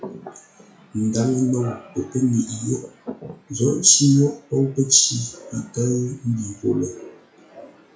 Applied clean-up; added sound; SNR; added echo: classical method WPE with log-MMSE.